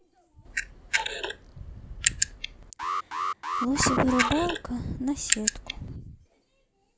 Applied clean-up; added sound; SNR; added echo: none; Camera + Alarm; -1 dB; none.